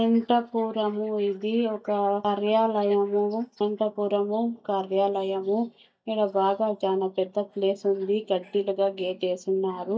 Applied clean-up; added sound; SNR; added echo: neural mask model DeepFilterNet 3.